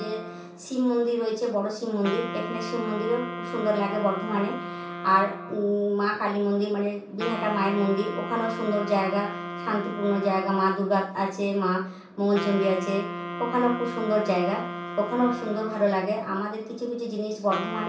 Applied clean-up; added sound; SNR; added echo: none; Wind instrument, woodwind instrument; 10 dB; reverberation time 0.4 s.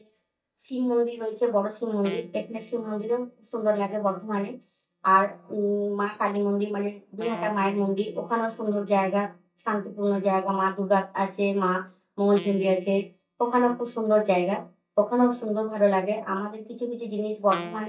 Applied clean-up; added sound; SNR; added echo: neural mask model DeepFilterNet 3.